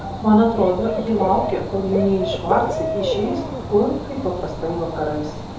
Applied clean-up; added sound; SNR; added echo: none; Bird / Dog; 5 dB; reverberation time 2.6 s.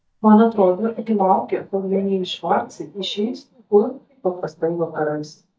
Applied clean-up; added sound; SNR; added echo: neural mask model DeepFilterNet 3.